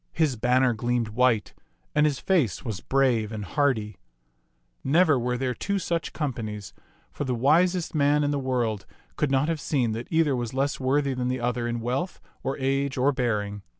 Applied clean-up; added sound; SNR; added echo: none; none; none; none.